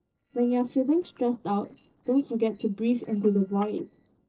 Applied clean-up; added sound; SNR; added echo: neural separator model SepFormer DNS4.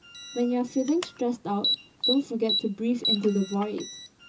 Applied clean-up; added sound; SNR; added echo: none; Alarm; 5 dB; reverberation time 0.2 s.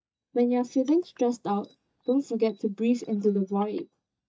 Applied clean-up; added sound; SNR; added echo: neural mask model DeepFilterNet 3.